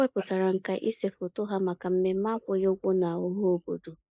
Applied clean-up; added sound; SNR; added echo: neural mask model Resemble Enhance denoiser.